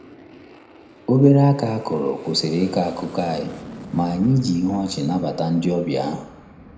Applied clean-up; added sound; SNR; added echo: none; Aircraft; 19 dB; reverberation time 0.7 s.